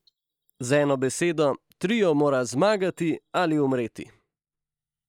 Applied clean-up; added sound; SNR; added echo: neural mask model DeepFilterNet 3.